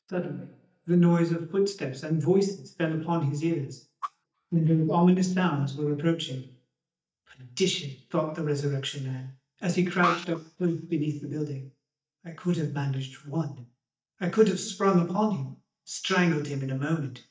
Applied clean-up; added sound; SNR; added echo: neural mask model DeepFilterNet 3.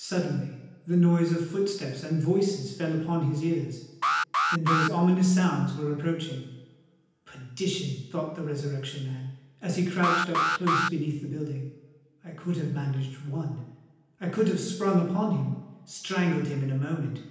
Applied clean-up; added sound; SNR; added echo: none; Alarm; 0 dB; reverberation time 0.9 s.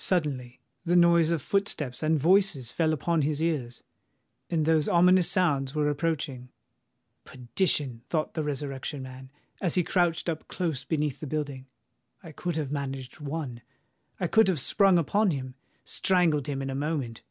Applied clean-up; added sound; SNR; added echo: none; none; none; none.